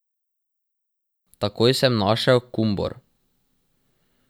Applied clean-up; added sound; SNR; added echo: none; none; none; none.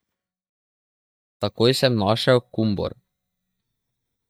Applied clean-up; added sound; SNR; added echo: neural mask model DeepFilterNet 3.